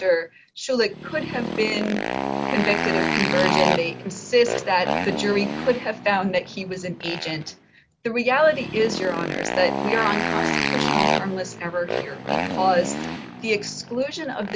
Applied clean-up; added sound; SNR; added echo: none; Motorcycle; 2 dB; none.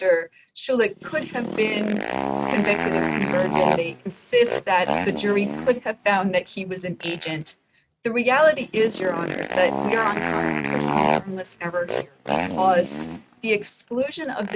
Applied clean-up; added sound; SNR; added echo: neural mask model RNNoise.